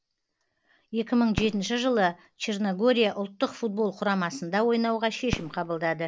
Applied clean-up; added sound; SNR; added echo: none; Fireworks; 16 dB; none.